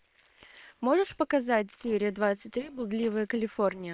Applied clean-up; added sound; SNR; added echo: neural separator model SepFormer WHAM!.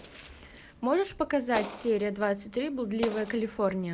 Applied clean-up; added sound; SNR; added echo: none; Explosion; 14 dB; none.